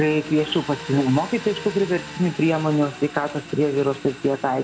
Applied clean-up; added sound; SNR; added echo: none; Engine; 14 dB; none.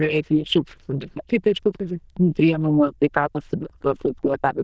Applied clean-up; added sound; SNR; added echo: neural diffusion model UNIVERSE++.